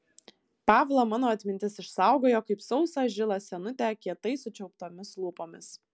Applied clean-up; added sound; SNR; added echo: none; none; none; none.